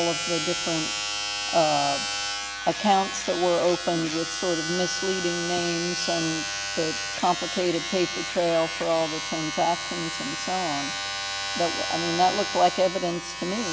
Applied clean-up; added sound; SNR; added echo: none; Domestic sounds, home sounds; 4 dB; none.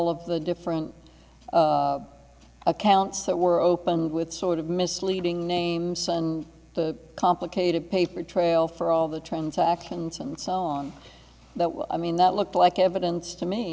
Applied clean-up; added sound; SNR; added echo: none; none; none; none.